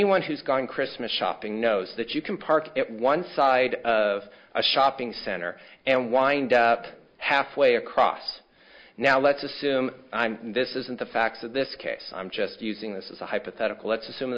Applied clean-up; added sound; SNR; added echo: none; none; none; none.